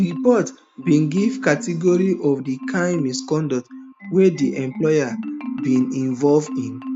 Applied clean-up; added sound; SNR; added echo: none; Marimba, xylophone; 10 dB; none.